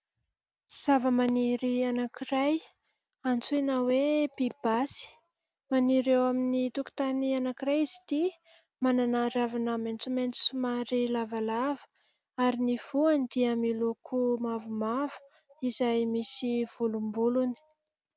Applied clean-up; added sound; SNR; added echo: none; none; none; none.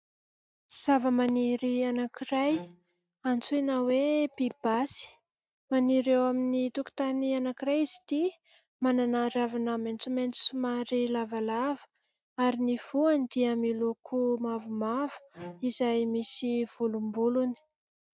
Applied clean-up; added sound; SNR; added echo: neural mask model DeepFilterNet 3.